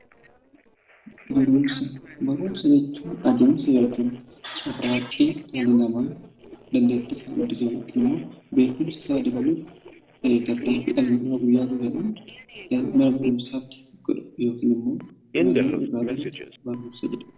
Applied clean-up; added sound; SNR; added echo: neural separator model SepFormer DNS4.